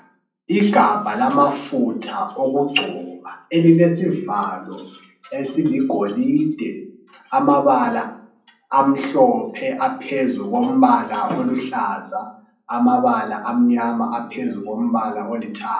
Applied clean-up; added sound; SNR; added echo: none; none; none; reverberation time 0.6 s.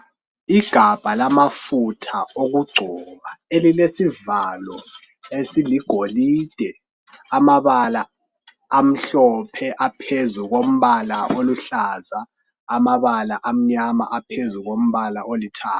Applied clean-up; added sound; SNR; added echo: none; none; none; none.